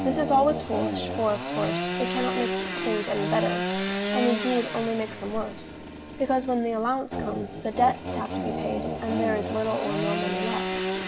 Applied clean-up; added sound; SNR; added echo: none; Sawing / Engine; 2 dB; none.